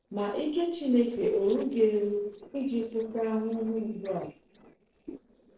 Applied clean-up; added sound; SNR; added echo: neural separator model SepFormer DNS4.